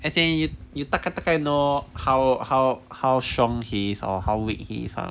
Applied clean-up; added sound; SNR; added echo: none; none; none; none.